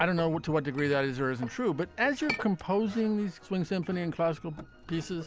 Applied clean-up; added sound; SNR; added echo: none; Chink, clink; 15 dB; none.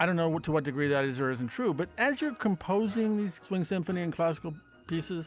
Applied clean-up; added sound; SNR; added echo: none; none; none; none.